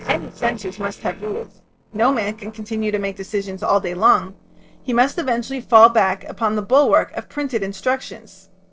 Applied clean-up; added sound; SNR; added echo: neural separator model SepFormer DNS4.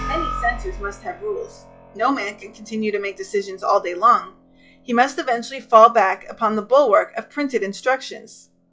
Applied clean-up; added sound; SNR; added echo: classical method log-MMSE.